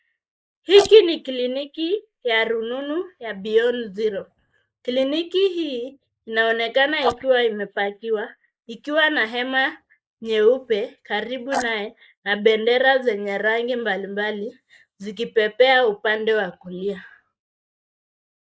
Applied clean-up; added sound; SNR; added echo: neural mask model Resemble Enhance denoiser.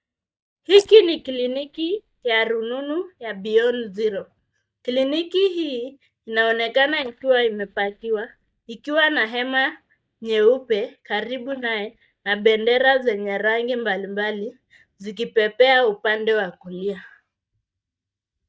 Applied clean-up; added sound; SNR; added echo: neural mask model DeepFilterNet 3.